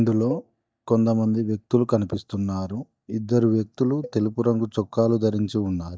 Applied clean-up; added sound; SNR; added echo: neural mask model DeepFilterNet 3.